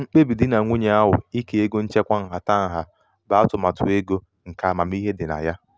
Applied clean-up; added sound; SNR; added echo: none; none; none; none.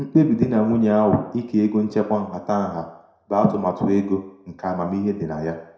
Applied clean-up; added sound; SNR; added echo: none; none; none; reverberation time 0.5 s.